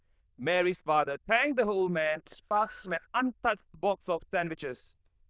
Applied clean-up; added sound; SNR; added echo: neural diffusion model UNIVERSE++.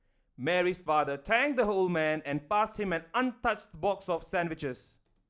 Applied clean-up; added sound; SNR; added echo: none; none; none; none.